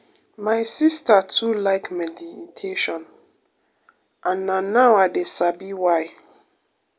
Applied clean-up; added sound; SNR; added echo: none; none; none; none.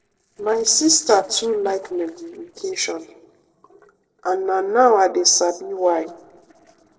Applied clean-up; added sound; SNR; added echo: neural separator model SepFormer DNS4.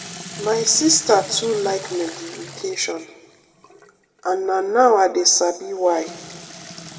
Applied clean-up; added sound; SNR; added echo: none; Sink (filling or washing) / Water tap, faucet; 17 dB; reverberation time 1.1 s.